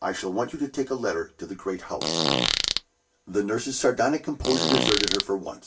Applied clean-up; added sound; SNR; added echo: none; Fart; -2 dB; reverberation time 0.2 s.